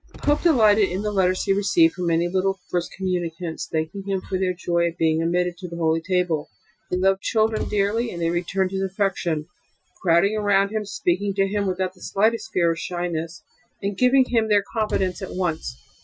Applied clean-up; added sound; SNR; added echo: classical method Wiener filter.